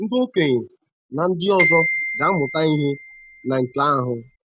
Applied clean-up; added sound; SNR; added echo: none; Glockenspiel; 4 dB; none.